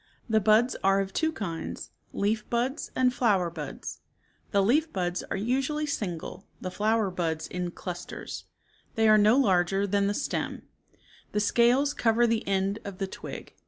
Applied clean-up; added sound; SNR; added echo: none; none; none; none.